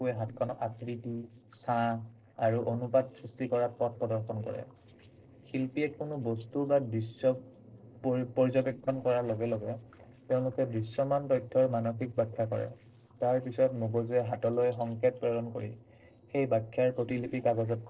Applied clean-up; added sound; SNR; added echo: neural separator model SepFormer DNS4.